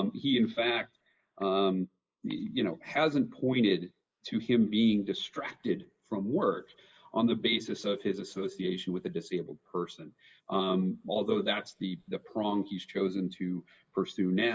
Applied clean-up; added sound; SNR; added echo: neural mask model Resemble Enhance denoiser.